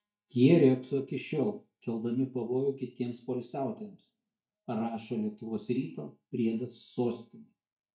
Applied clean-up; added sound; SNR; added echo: neural mask model DeepFilterNet 3.